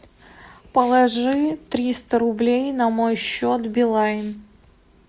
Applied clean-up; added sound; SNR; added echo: none; none; none; none.